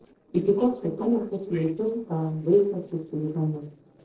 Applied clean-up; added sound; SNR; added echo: neural separator model SepFormer DNS4.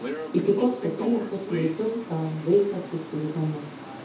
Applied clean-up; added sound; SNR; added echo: none; Subway, metro, underground; 10 dB; reverberation time 0.6 s.